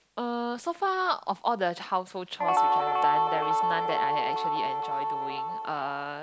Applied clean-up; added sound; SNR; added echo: none; Guitar; -5 dB; none.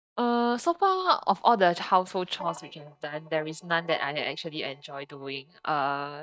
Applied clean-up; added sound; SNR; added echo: neural mask model DeepFilterNet 3.